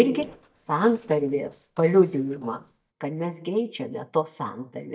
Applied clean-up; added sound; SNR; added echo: neural mask model DeepFilterNet 3.